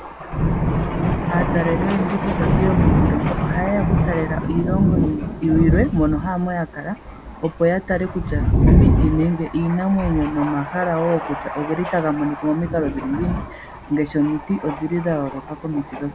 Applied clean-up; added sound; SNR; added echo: none; Thunder; -1 dB; none.